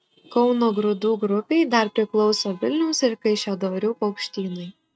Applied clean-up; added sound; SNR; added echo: neural mask model RNNoise.